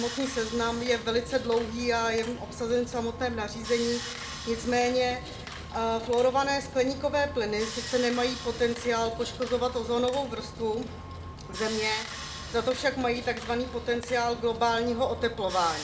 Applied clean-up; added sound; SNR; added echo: none; Sawing; 11 dB; reverberation time 0.6 s.